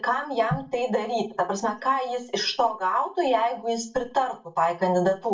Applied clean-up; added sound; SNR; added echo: none; none; none; reverberation time 0.3 s.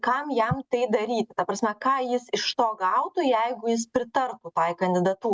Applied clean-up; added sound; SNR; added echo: none; none; none; none.